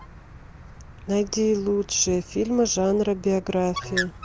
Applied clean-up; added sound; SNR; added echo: none; Bird; 13 dB; none.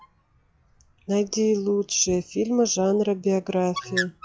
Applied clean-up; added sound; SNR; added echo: classical method log-MMSE.